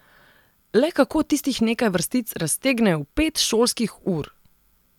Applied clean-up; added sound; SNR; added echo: none; none; none; none.